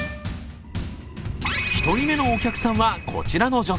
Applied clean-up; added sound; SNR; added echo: none; Burping, eructation; 20 dB; none.